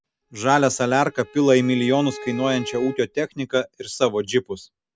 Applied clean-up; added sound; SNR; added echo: none; Bowed string instrument; 17 dB; none.